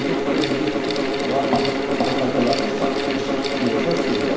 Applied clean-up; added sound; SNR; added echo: none; Mechanical fan; -3 dB; reverberation time 0.7 s.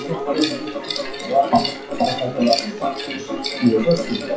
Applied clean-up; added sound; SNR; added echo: classical method WPE with log-MMSE.